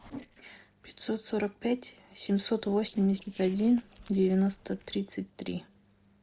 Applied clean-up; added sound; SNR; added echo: neural separator model SepFormer DNS4.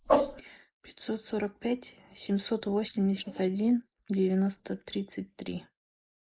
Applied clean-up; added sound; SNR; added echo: neural mask model Resemble Enhance denoiser.